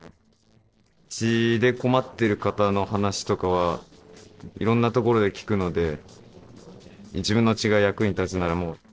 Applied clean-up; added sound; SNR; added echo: neural separator model SepFormer DNS4.